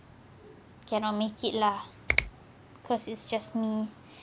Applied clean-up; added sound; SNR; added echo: none; Finger snapping; -1 dB; none.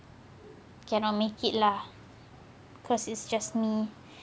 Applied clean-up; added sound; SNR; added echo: none; none; none; none.